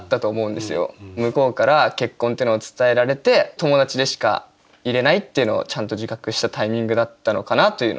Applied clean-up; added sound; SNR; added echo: none; none; none; none.